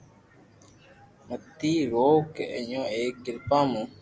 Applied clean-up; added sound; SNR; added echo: none; none; none; none.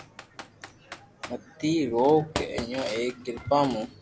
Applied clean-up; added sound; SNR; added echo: none; Computer keyboard; 13 dB; none.